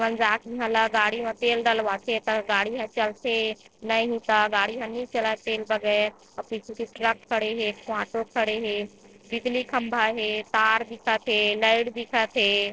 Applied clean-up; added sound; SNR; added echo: neural separator model SepFormer DNS4.